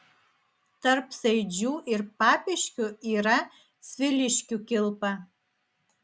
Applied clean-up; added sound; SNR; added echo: none; none; none; none.